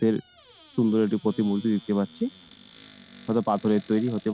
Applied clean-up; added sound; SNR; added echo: none; Squeak / Cupboard open or close; 19 dB; none.